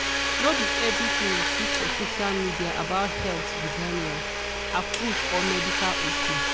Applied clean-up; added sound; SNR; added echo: none; Domestic sounds, home sounds; -4 dB; none.